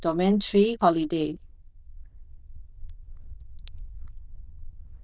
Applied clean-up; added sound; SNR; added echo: neural diffusion model UNIVERSE++.